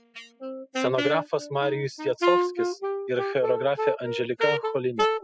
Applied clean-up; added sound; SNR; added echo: classical method spectral subtraction.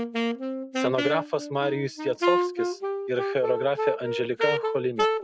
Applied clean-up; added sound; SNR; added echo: none; Wind instrument, woodwind instrument; 0 dB; none.